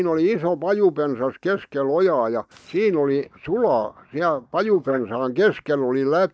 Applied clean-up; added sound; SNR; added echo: neural mask model DeepFilterNet 3.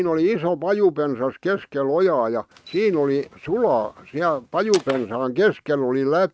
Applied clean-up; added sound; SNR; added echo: neural mask model RNNoise.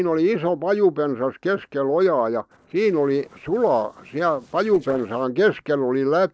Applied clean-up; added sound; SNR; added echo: neural separator model SepFormer DNS4.